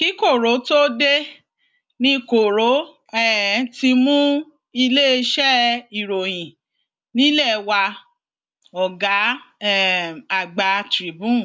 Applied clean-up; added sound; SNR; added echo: none; none; none; none.